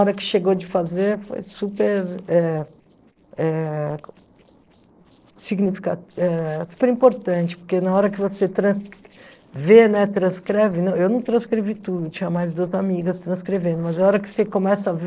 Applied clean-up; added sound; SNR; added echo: neural separator model SepFormer DNS4.